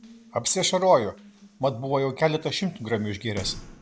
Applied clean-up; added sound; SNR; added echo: none; Water tap, faucet; 20 dB; none.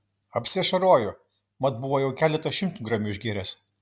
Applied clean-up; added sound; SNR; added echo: none; none; none; none.